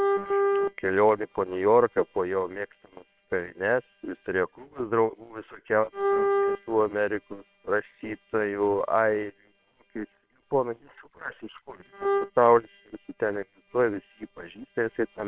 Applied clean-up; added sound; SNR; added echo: neural separator model SepFormer WHAM!.